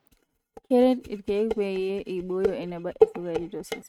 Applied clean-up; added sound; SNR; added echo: neural mask model RNNoise.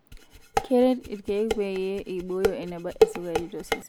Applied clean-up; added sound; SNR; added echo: none; Dishes, pots, and pans; 1 dB; none.